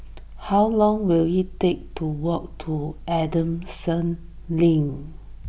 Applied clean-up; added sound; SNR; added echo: none; none; none; none.